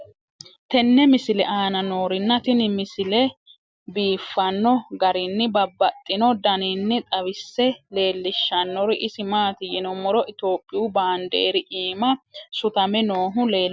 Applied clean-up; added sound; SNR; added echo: none; none; none; none.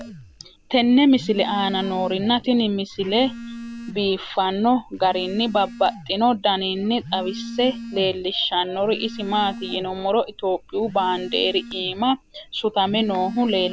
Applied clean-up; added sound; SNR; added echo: none; Telephone; 14 dB; none.